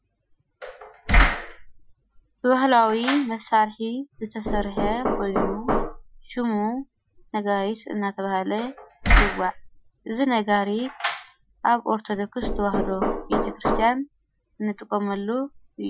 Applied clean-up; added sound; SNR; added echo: classical method Wiener filter.